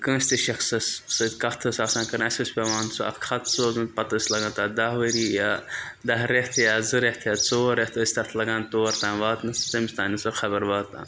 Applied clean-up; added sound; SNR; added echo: none; none; none; none.